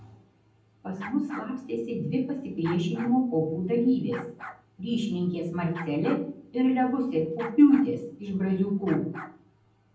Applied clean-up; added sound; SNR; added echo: none; Bark; 19 dB; reverberation time 0.6 s.